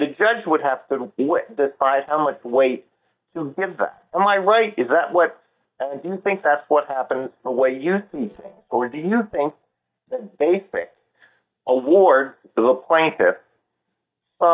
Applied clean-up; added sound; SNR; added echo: neural mask model DeepFilterNet 3.